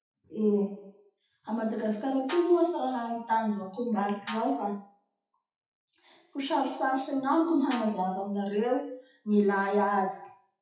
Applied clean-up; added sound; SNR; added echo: classical method WPE with log-MMSE.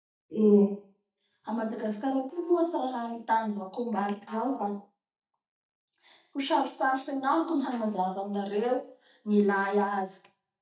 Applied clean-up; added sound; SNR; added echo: neural mask model DeepFilterNet 3.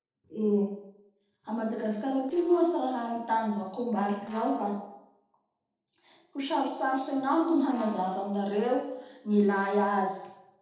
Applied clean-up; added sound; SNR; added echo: neural separator model SepFormer DNS4.